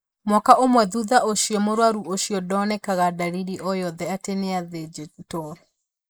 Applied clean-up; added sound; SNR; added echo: neural mask model Resemble Enhance denoiser.